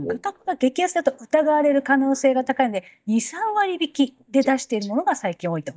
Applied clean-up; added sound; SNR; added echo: neural mask model DeepFilterNet 3.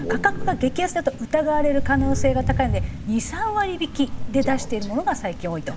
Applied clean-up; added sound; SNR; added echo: none; Crow; 3 dB; none.